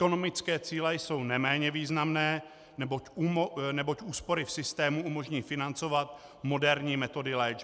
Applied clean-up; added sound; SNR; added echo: none; none; none; none.